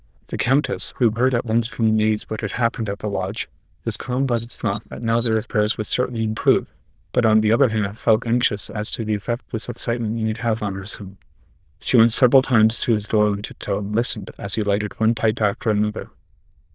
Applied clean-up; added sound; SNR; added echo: neural diffusion model UNIVERSE++.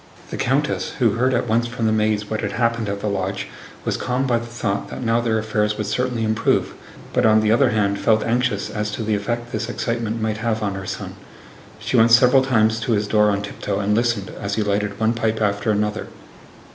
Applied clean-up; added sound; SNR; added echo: none; none; none; none.